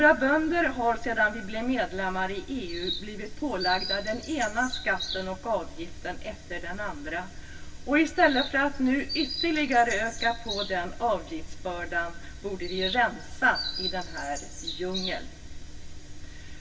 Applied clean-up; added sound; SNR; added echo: none; Chirp, tweet; 9 dB; reverberation time 0.1 s.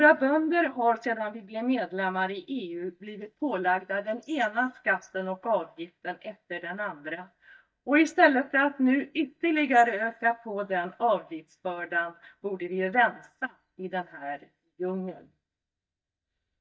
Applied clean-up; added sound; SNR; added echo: neural mask model DeepFilterNet 3.